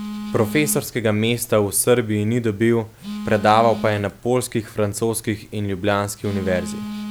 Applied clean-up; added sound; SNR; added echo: none; Telephone; 12 dB; none.